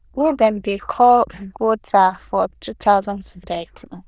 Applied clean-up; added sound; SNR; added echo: neural diffusion model UNIVERSE++.